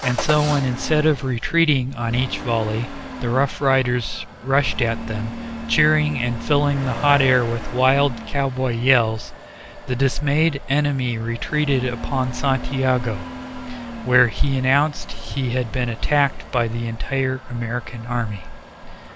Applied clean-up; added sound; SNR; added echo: none; Engine starting / Accelerating, revving, vroom / Motor vehicle (road); 12 dB; none.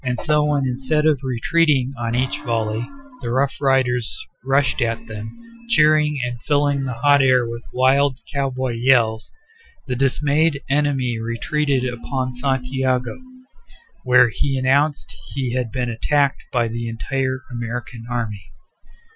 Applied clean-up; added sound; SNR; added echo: classical method Wiener filter.